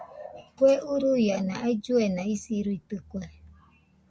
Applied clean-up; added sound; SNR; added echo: none; none; none; none.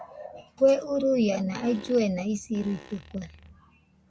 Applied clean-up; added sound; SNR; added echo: none; Fart; 19 dB; none.